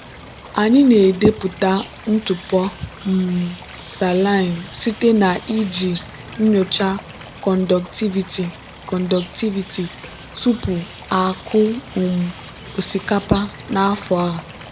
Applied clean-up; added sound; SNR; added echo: none; Water / Bird; 17 dB; none.